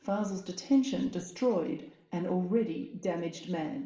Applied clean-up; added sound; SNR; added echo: none; none; none; reverberation time 0.7 s.